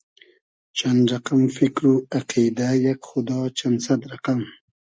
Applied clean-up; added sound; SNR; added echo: none; none; none; none.